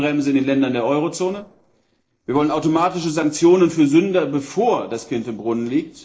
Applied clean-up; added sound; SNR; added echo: neural separator model SepFormer DNS4.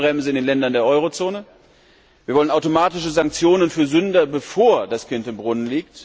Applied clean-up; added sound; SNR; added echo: none; none; none; none.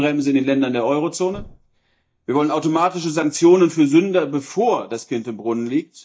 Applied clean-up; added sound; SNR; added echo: neural mask model DeepFilterNet 3.